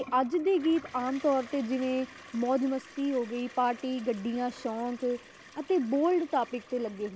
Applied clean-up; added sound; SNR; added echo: none; Toilet flush; 20 dB; none.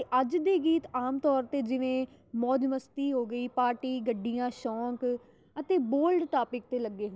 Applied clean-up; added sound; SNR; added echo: none; none; none; none.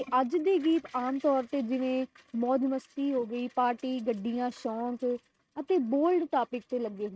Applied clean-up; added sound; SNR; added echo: neural mask model RNNoise.